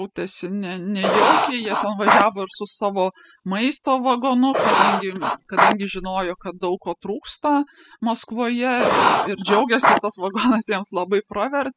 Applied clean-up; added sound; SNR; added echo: classical method spectral subtraction.